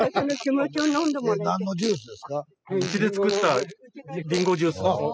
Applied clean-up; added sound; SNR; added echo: classical method spectral subtraction.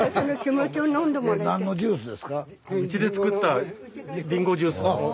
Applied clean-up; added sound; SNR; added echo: none; none; none; none.